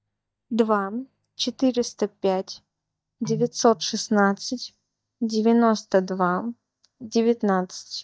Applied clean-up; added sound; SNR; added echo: neural mask model DeepFilterNet 3.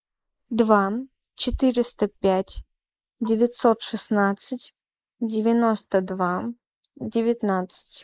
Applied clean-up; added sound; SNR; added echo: neural mask model Resemble Enhance denoiser.